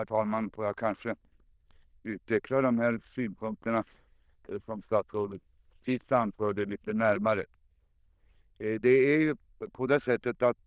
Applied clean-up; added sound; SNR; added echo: neural diffusion model UNIVERSE++.